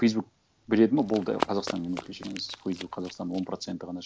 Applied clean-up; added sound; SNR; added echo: none; Run; 10 dB; none.